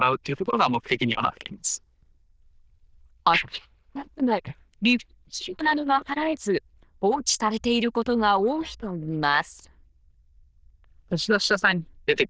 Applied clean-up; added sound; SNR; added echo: neural diffusion model UNIVERSE++.